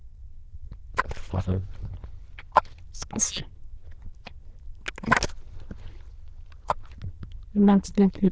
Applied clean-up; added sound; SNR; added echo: neural diffusion model UNIVERSE++.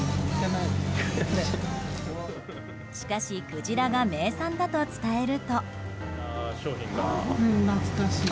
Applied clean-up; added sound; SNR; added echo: none; none; none; none.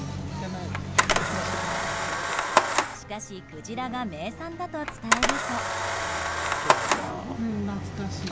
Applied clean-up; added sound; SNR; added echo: none; Camera; -5 dB; none.